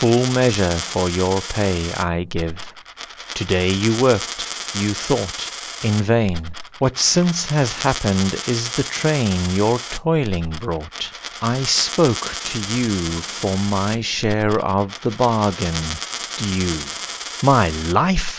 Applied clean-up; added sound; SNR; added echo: none; Coin (dropping); 10 dB; none.